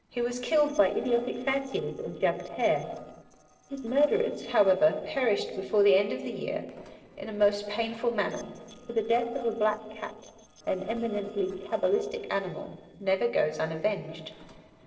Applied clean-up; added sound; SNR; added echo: neural separator model SepFormer DNS4.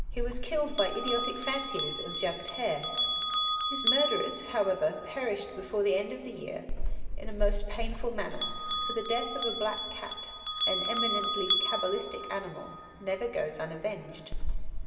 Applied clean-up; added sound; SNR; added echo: none; Bell; -4 dB; reverberation time 2.5 s.